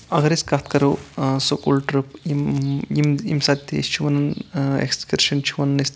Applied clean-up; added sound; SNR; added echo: none; none; none; none.